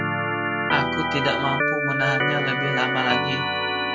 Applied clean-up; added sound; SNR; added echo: none; Organ; -4 dB; none.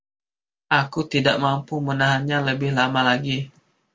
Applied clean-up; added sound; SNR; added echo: none; none; none; none.